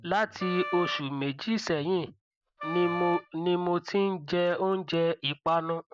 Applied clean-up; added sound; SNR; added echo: none; Wind instrument, woodwind instrument; 9 dB; none.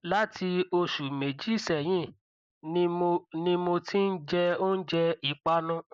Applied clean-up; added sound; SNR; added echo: neural mask model Resemble Enhance denoiser.